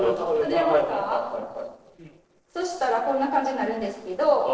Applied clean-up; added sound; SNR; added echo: neural separator model SepFormer DNS4.